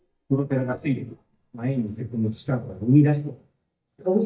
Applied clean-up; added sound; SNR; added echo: neural mask model DeepFilterNet 3.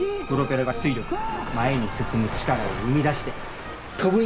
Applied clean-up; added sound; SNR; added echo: none; none; none; none.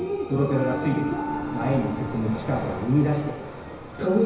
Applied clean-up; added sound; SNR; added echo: none; Wind instrument, woodwind instrument; 8 dB; reverberation time 1.0 s.